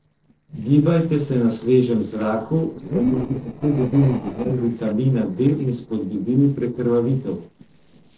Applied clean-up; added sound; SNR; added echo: neural separator model SepFormer DNS4.